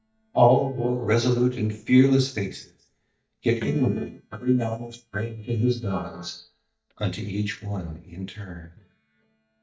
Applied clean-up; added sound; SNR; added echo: neural mask model DeepFilterNet 3.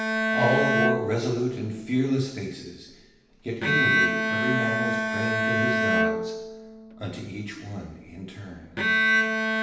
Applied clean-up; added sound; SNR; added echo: none; Bowed string instrument; -4 dB; reverberation time 0.9 s.